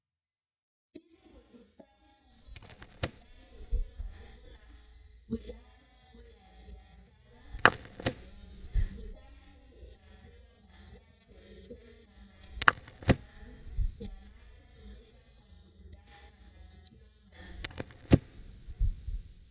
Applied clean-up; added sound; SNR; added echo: neural mask model DeepFilterNet 3.